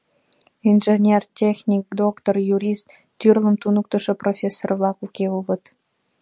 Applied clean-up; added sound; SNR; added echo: none; none; none; none.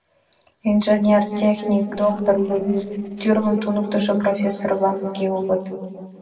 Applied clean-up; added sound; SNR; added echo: neural separator model SepFormer DNS4.